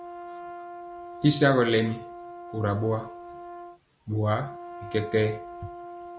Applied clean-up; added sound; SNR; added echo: none; Brass instrument; 13 dB; none.